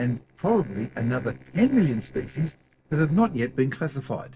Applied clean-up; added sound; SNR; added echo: neural separator model SepFormer DNS4.